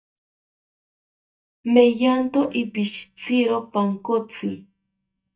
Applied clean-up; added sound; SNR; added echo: neural mask model DeepFilterNet 3.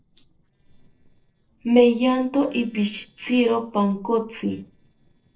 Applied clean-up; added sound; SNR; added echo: neural separator model SepFormer DNS4.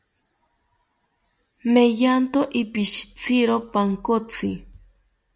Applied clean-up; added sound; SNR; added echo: none; none; none; none.